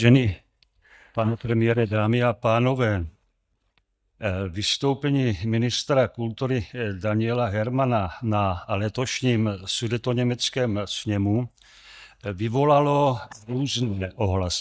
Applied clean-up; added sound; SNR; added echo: neural mask model DeepFilterNet 3.